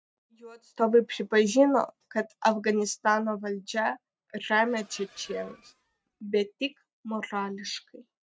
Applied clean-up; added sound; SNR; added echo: neural mask model RNNoise.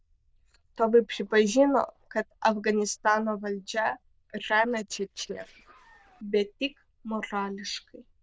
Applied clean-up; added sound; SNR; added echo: neural diffusion model UNIVERSE++.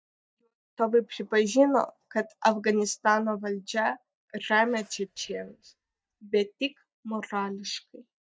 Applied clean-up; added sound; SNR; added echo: neural mask model DeepFilterNet 3.